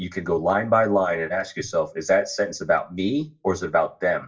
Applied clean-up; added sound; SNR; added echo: none; none; none; reverberation time 0.2 s.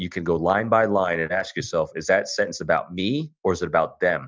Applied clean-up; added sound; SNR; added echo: none; none; none; none.